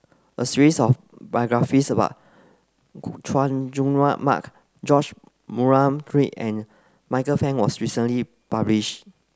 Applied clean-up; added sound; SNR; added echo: none; none; none; none.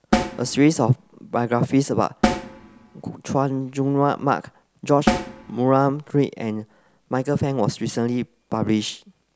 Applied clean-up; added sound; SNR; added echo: none; Snare drum; 6 dB; none.